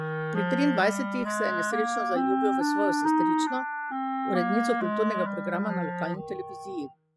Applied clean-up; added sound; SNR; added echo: classical method spectral subtraction.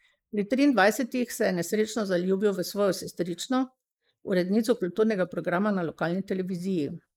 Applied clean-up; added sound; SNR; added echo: neural mask model Resemble Enhance denoiser.